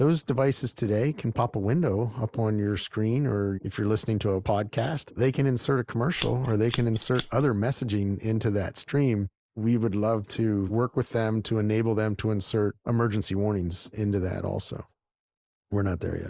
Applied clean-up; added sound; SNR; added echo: neural mask model Resemble Enhance denoiser.